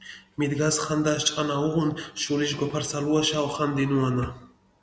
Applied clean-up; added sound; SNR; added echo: none; none; none; none.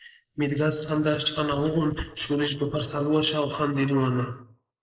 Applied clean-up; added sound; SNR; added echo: neural mask model Resemble Enhance denoiser.